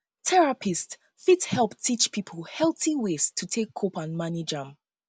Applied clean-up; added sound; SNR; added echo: none; none; none; none.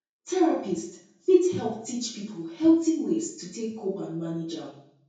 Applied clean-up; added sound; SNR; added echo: none; none; none; reverberation time 0.6 s.